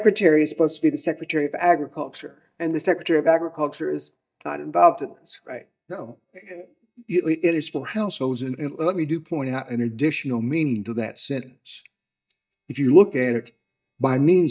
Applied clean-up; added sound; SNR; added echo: neural mask model DeepFilterNet 3.